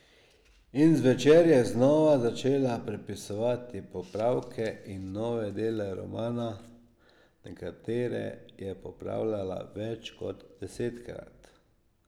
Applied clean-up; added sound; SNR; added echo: none; none; none; none.